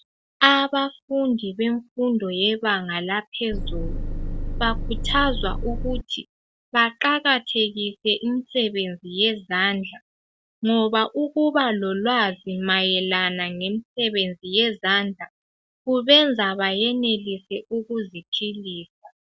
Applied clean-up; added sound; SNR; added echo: none; Engine; 2 dB; none.